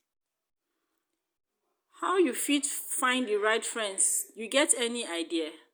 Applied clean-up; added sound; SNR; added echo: none; none; none; none.